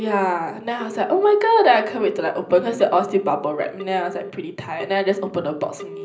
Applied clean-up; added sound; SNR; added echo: none; Telephone; 16 dB; reverberation time 0.5 s.